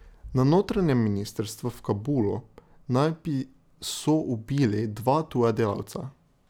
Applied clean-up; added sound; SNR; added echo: none; none; none; none.